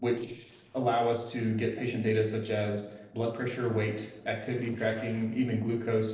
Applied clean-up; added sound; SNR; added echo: neural separator model SepFormer DNS4.